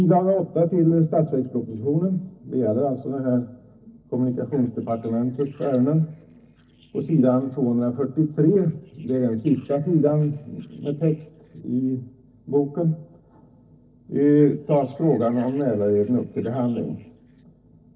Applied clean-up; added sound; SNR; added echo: neural separator model SepFormer DNS4.